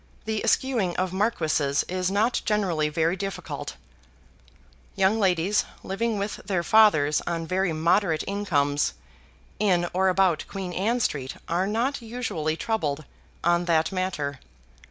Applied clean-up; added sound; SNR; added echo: none; none; none; none.